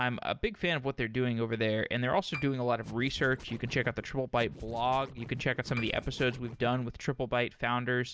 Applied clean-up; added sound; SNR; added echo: none; Scratching (performance technique) + Piano; 15 dB; none.